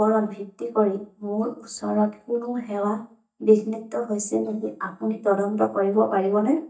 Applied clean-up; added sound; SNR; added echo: neural mask model DeepFilterNet 3.